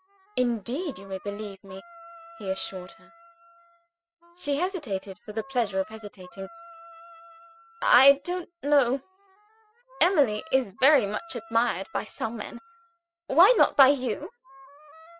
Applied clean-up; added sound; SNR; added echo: classical method spectral subtraction.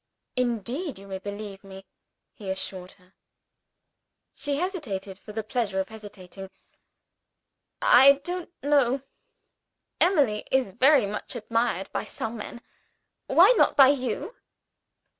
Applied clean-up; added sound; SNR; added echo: none; none; none; none.